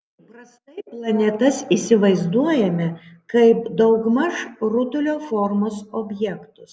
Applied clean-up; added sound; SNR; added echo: none; none; none; none.